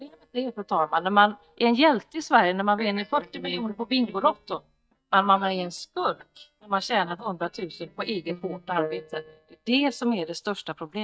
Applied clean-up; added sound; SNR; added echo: neural mask model DeepFilterNet 3.